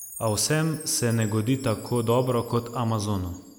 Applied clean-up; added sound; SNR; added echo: none; Chime; 18 dB; none.